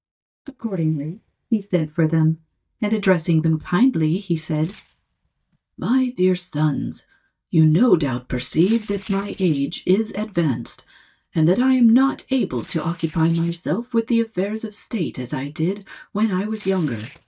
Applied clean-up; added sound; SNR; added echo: neural mask model DeepFilterNet 3.